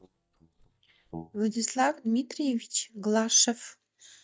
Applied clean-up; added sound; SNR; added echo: neural mask model DeepFilterNet 3.